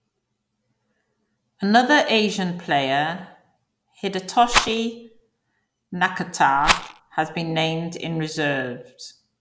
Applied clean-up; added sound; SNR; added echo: none; Rattle; 1 dB; none.